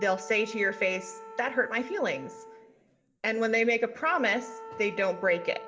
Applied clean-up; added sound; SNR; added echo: none; Wind instrument, woodwind instrument; 16 dB; reverberation time 1.1 s.